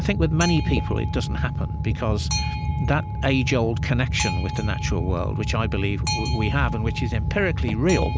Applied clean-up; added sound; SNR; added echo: none; Boat, Water vehicle; 0 dB; none.